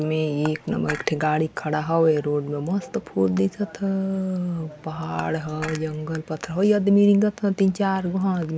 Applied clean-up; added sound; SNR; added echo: none; Dishes, pots, and pans / Chink, clink; 15 dB; none.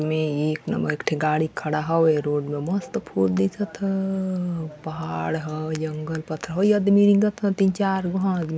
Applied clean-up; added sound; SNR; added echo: none; none; none; none.